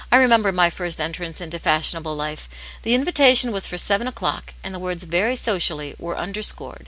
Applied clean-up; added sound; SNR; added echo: none; none; none; none.